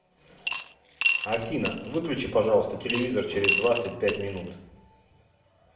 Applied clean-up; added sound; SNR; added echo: none; Coin (dropping) / Glass; 0 dB; reverberation time 0.8 s.